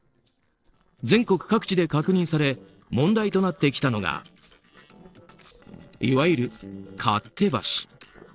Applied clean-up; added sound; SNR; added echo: neural separator model SepFormer DNS4.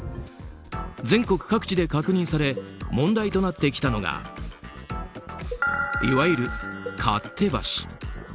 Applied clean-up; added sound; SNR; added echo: none; Cowbell; 18 dB; none.